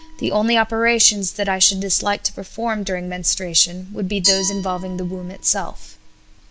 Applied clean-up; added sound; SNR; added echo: none; Glass; 11 dB; none.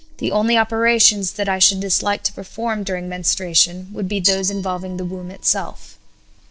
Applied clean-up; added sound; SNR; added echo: neural separator model SepFormer DNS4.